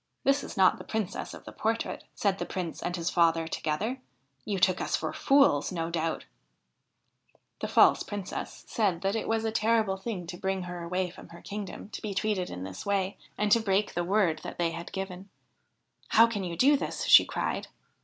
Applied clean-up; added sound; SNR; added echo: none; none; none; none.